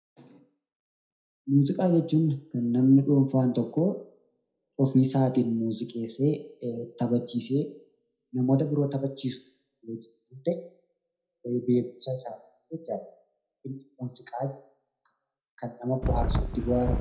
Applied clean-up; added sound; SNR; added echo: none; Wind; -1 dB; reverberation time 0.5 s.